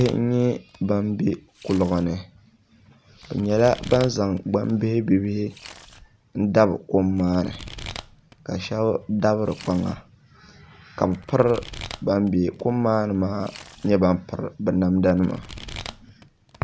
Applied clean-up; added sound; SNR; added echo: none; Domestic sounds, home sounds; 19 dB; none.